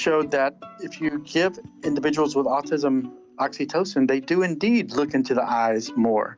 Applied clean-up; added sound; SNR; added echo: none; none; none; none.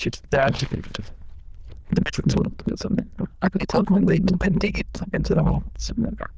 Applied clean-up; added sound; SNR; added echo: neural diffusion model UNIVERSE++.